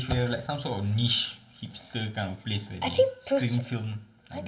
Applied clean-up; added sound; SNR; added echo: none; none; none; reverberation time 0.4 s.